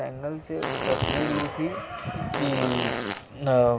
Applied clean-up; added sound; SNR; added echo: none; Fart; 3 dB; reverberation time 1.6 s.